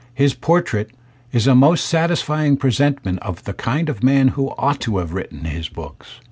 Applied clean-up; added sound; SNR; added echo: none; none; none; none.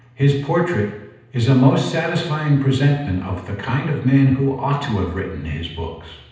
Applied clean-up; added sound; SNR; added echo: none; none; none; reverberation time 0.9 s.